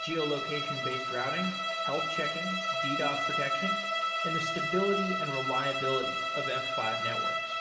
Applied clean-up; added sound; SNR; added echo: none; Bowed string instrument; -3 dB; reverberation time 1.1 s.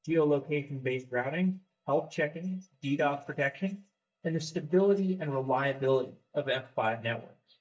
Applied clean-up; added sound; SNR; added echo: neural mask model DeepFilterNet 3.